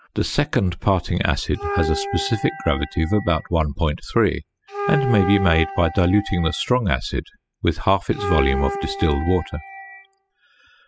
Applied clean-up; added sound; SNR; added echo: classical method spectral subtraction.